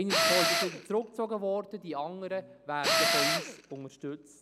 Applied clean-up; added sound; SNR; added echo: none; Tools; -5 dB; none.